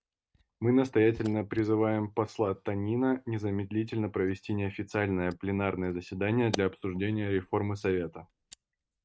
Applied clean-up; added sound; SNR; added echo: neural mask model RNNoise.